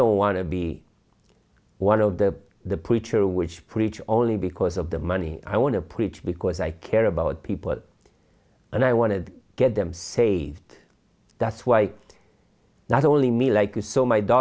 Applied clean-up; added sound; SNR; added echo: none; none; none; none.